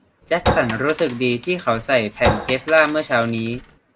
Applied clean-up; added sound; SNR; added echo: none; Chink, clink; 6 dB; none.